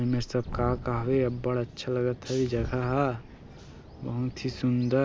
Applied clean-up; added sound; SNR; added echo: none; Thunderstorm; 12 dB; none.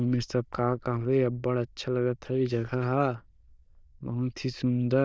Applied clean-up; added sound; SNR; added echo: neural diffusion model UNIVERSE++.